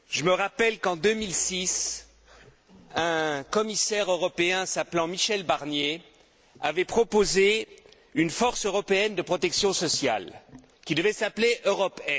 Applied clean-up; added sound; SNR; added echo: none; none; none; none.